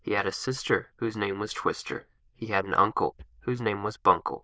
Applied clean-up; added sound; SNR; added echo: neural diffusion model UNIVERSE++.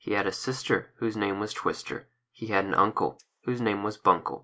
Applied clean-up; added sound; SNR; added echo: neural mask model Resemble Enhance denoiser.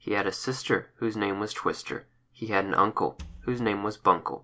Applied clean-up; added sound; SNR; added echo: none; Wood; 19 dB; none.